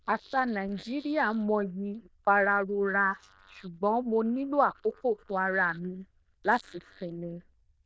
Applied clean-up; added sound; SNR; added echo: neural diffusion model UNIVERSE++.